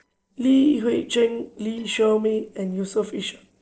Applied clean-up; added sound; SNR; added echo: neural separator model SepFormer DNS4.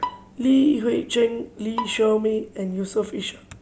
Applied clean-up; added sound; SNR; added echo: none; Bowed string instrument; 14 dB; none.